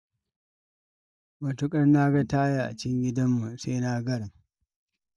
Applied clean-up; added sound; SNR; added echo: neural mask model DeepFilterNet 3.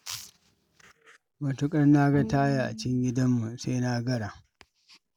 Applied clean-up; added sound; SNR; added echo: none; Bowed string instrument; 14 dB; none.